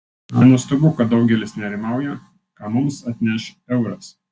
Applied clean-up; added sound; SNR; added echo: none; none; none; none.